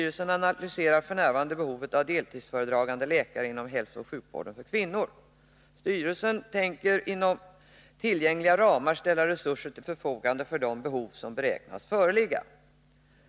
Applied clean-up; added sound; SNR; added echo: none; none; none; none.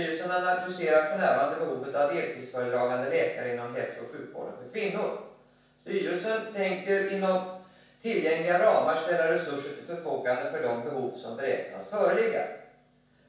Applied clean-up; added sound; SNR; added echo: none; none; none; reverberation time 0.7 s.